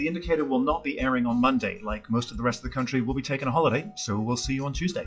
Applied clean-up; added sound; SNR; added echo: classical method WPE with log-MMSE.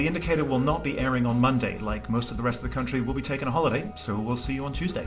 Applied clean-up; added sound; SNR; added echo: none; Alarm; 17 dB; reverberation time 0.4 s.